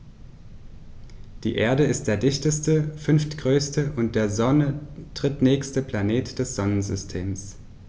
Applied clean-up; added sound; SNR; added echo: none; none; none; none.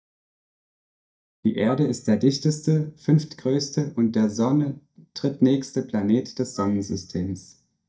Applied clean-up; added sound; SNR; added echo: neural mask model DeepFilterNet 3.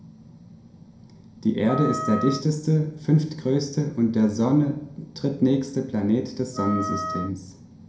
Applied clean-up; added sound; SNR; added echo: none; Wind instrument, woodwind instrument; 9 dB; reverberation time 0.5 s.